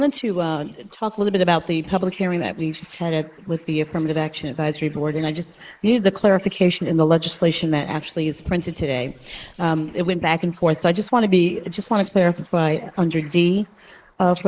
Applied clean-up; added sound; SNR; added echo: neural mask model Resemble Enhance denoiser.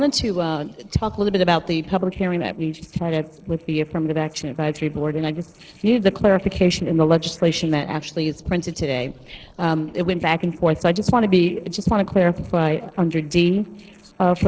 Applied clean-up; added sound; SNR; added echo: neural separator model SepFormer DNS4.